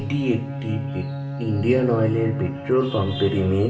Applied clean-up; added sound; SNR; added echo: none; Bowed string instrument; 7 dB; reverberation time 0.6 s.